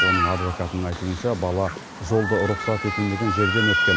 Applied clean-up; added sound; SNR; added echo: none; Cat; 1 dB; none.